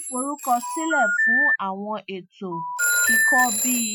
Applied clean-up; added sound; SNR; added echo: classical method Wiener filter.